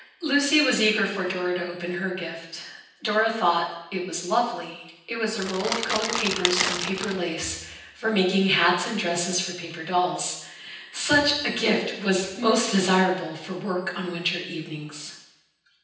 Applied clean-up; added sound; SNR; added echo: none; Crackle; 3 dB; reverberation time 0.9 s.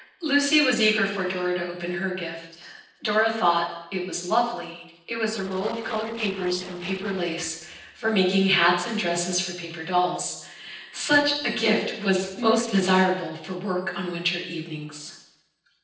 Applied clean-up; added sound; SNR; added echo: neural separator model SepFormer DNS4.